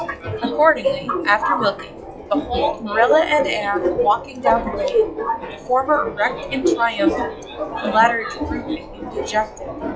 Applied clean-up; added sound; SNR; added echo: classical method log-MMSE.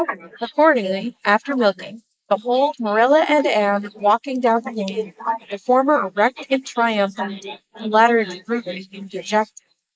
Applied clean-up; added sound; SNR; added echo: neural mask model Resemble Enhance denoiser.